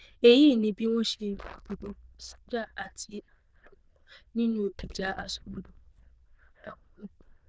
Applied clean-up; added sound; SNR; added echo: neural diffusion model UNIVERSE++.